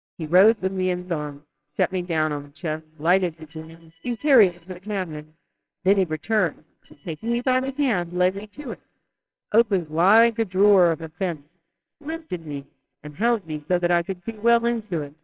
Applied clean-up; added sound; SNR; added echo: neural separator model SepFormer WHAMR!.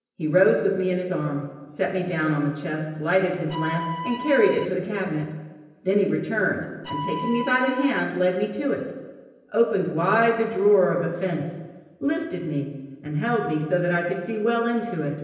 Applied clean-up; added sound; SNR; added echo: none; Bowed string instrument; 7 dB; reverberation time 1.0 s.